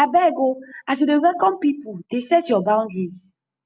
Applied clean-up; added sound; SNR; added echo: none; none; none; none.